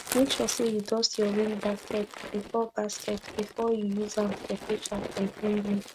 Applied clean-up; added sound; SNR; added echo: neural mask model RNNoise.